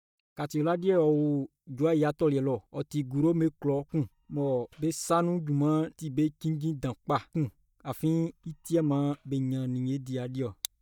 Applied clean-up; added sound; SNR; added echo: neural mask model DeepFilterNet 3.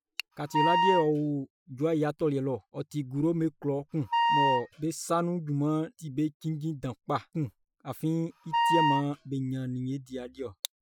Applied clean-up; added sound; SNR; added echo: classical method Wiener filter.